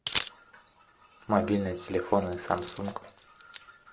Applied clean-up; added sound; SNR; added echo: none; Camera; 7 dB; none.